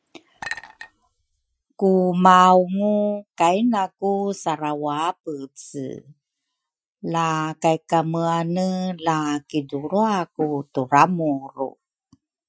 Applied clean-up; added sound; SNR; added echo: classical method Wiener filter.